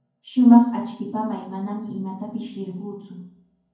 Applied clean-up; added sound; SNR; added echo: none; none; none; reverberation time 0.9 s.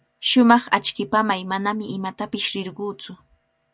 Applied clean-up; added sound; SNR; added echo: none; none; none; none.